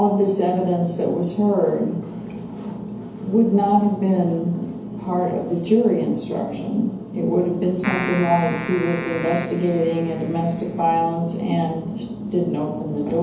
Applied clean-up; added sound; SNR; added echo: none; Keyboard (musical); 11 dB; reverberation time 2.2 s.